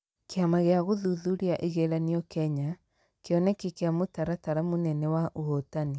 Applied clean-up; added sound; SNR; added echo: none; none; none; none.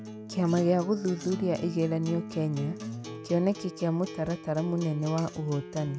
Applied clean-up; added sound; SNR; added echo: none; Acoustic guitar; 12 dB; none.